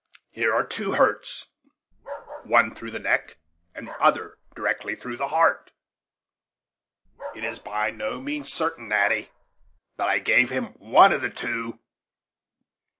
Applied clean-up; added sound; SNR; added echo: none; Bark; 16 dB; none.